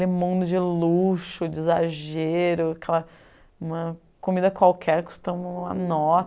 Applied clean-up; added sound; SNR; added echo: none; none; none; none.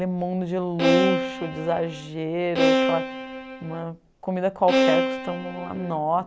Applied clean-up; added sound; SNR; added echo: none; Bowed string instrument; -1 dB; none.